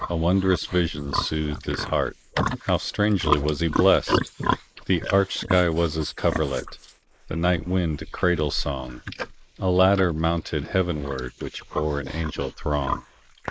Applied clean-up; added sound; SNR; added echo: neural mask model Resemble Enhance denoiser.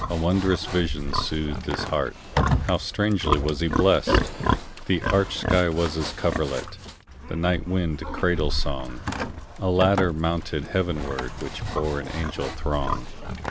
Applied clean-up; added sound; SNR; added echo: none; Livestock, farm animals, working animals; 3 dB; none.